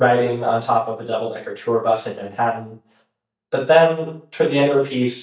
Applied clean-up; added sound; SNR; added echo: neural mask model DeepFilterNet 3.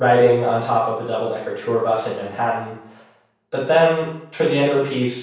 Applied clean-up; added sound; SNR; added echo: none; Gong; 18 dB; reverberation time 0.7 s.